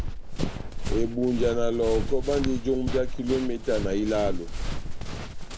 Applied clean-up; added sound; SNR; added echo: none; Run; 1 dB; none.